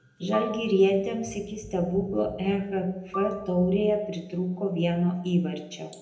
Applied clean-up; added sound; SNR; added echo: none; Marimba, xylophone; 17 dB; reverberation time 0.7 s.